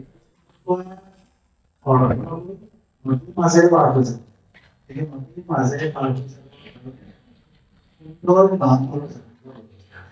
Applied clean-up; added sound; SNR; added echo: neural mask model DeepFilterNet 3.